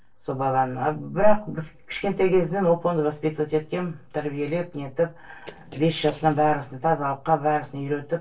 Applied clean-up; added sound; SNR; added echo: neural separator model SepFormer DNS4.